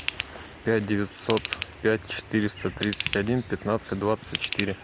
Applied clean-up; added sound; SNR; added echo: none; Ratchet, pawl / Tools; 9 dB; none.